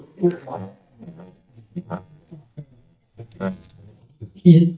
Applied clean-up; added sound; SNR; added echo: neural mask model DeepFilterNet 3.